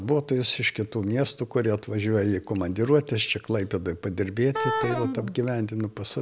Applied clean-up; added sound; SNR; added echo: none; Wind instrument, woodwind instrument; 4 dB; none.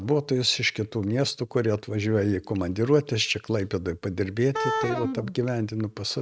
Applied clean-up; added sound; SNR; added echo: neural mask model RNNoise.